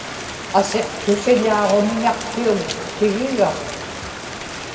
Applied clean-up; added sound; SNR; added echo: none; Rain; 9 dB; reverberation time 2.0 s.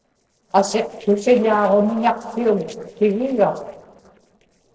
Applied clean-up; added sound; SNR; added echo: neural separator model SepFormer DNS4.